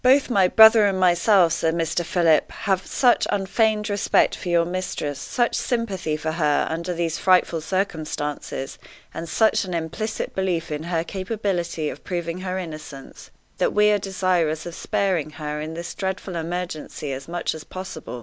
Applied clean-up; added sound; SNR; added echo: none; none; none; none.